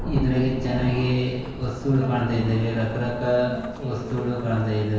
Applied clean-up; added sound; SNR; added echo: none; Rain / Thunderstorm; 11 dB; reverberation time 1.2 s.